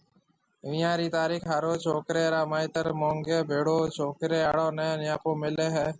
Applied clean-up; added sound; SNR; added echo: none; none; none; none.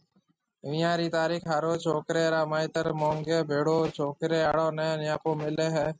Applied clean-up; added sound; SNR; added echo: neural mask model RNNoise.